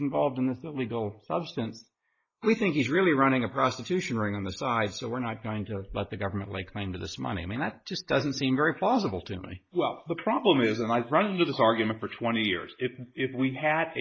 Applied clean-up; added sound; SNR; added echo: neural mask model Resemble Enhance denoiser.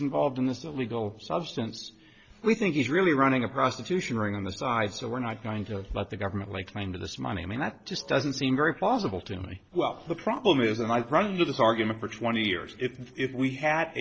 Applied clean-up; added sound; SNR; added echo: neural separator model SepFormer DNS4.